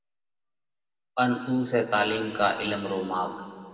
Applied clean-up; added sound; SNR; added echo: none; none; none; reverberation time 2.2 s.